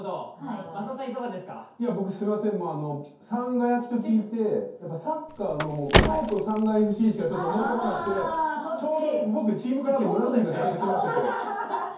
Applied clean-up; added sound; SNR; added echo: none; Car; 2 dB; reverberation time 0.6 s.